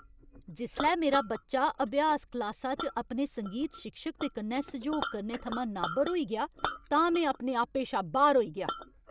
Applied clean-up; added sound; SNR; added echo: none; Chink, clink; 11 dB; none.